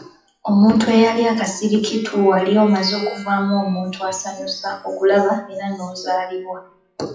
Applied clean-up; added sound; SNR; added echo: classical method WPE with log-MMSE.